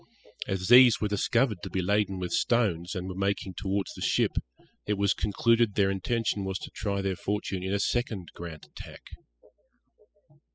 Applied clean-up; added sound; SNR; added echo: classical method spectral subtraction.